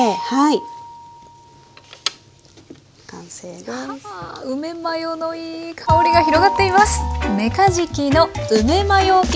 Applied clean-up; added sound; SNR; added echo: none; Mallet percussion; 8 dB; none.